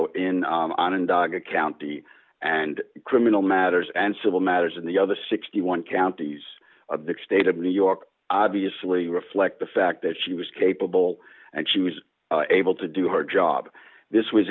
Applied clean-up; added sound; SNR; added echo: none; none; none; none.